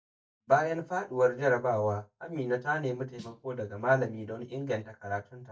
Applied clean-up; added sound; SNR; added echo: neural mask model DeepFilterNet 3.